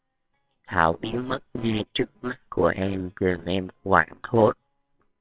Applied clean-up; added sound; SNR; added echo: neural separator model SepFormer WHAMR!.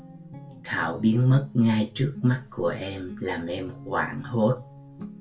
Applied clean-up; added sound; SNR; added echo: none; Guitar; 17 dB; reverberation time 0.2 s.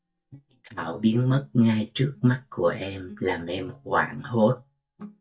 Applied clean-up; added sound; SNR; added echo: neural mask model DeepFilterNet 3.